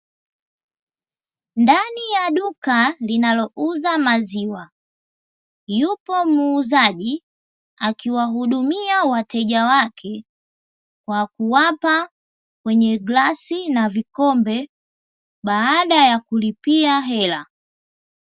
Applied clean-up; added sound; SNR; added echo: none; none; none; none.